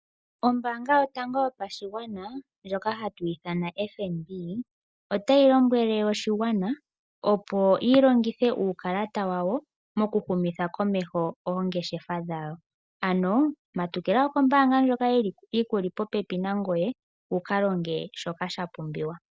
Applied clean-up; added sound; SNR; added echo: none; none; none; none.